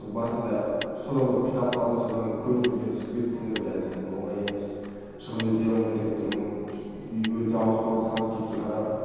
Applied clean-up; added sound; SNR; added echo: none; Motor vehicle (road); 17 dB; reverberation time 2.1 s.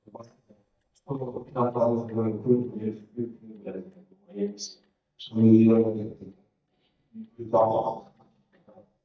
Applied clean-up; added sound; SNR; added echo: neural mask model DeepFilterNet 3.